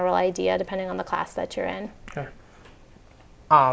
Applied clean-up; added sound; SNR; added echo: none; none; none; none.